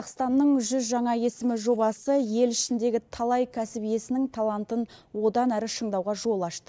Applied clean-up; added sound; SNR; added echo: neural mask model Resemble Enhance denoiser.